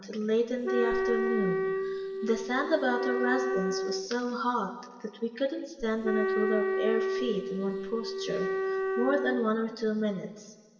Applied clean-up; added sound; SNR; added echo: none; Wind instrument, woodwind instrument; 0 dB; reverberation time 2.4 s.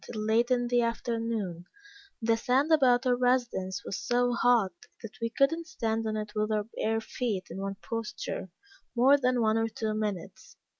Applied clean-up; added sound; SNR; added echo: none; none; none; none.